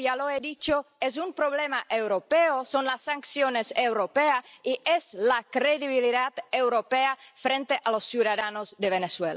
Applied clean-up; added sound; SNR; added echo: none; none; none; none.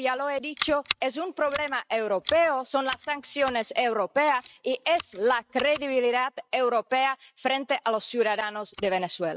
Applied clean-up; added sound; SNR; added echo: neural mask model RNNoise.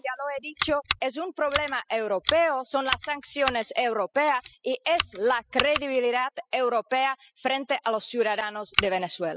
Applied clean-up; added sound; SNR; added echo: classical method spectral subtraction.